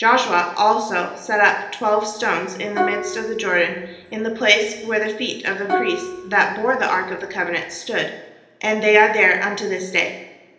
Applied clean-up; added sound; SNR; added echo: none; Plucked string instrument; 8 dB; reverberation time 0.9 s.